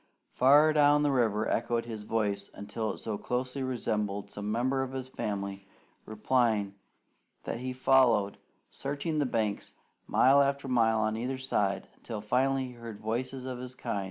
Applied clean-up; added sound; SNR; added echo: none; none; none; none.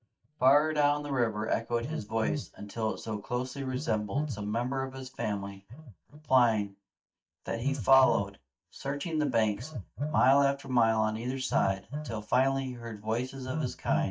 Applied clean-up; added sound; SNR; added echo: neural mask model DeepFilterNet 3.